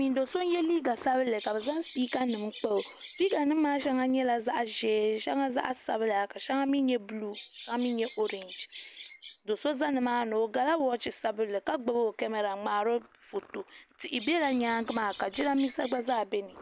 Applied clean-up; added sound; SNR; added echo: none; Bird vocalization, bird call, bird song; 16 dB; none.